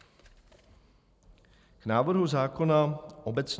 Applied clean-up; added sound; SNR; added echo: none; none; none; none.